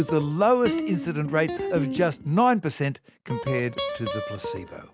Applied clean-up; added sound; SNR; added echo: none; Guitar; 7 dB; none.